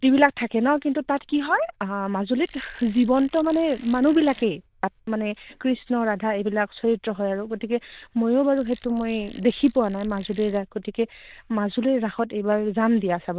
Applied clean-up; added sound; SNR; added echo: neural diffusion model UNIVERSE++.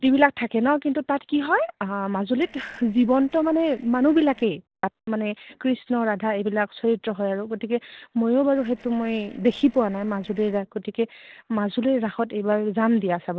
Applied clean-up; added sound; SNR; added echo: neural separator model SepFormer DNS4.